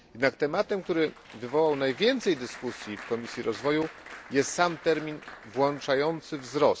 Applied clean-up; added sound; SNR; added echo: none; Applause; 18 dB; none.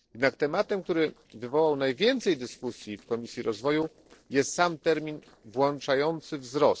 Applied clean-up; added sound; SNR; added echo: neural separator model SepFormer DNS4.